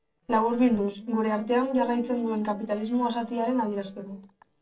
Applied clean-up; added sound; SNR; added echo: neural separator model SepFormer DNS4.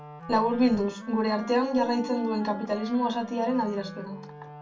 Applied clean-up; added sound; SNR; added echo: none; Wind instrument, woodwind instrument; 14 dB; reverberation time 0.2 s.